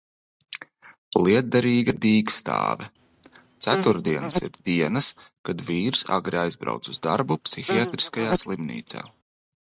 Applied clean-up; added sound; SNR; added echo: neural mask model RNNoise.